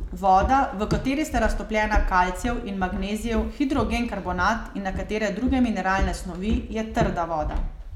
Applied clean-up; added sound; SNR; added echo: none; Walk, footsteps; 5 dB; none.